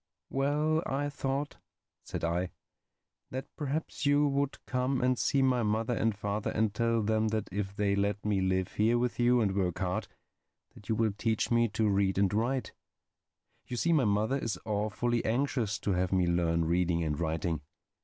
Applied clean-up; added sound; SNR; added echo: none; none; none; none.